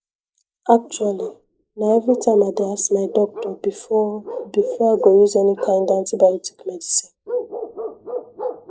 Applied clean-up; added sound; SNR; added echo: neural mask model Resemble Enhance denoiser.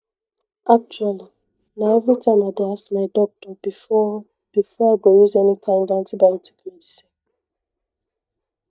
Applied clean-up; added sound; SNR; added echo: neural mask model DeepFilterNet 3.